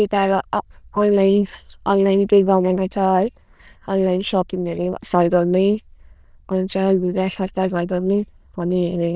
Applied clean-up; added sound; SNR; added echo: neural diffusion model UNIVERSE++.